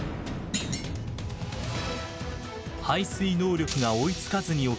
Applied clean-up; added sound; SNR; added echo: none; Thump, thud; 8 dB; none.